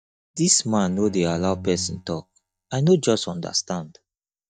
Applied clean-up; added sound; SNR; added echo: neural mask model DeepFilterNet 3.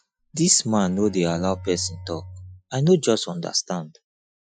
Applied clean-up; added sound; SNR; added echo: classical method Wiener filter.